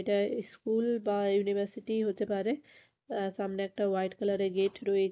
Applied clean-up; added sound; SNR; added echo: none; none; none; none.